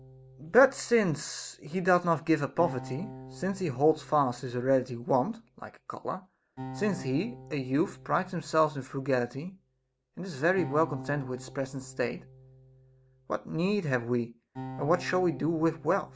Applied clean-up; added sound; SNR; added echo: none; Acoustic guitar; 17 dB; none.